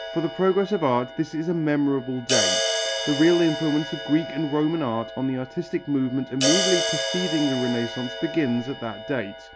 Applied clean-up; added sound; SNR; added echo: none; Crash cymbal; 5 dB; none.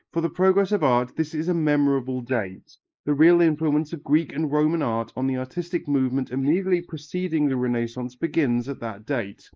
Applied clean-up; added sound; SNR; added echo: neural mask model Resemble Enhance denoiser.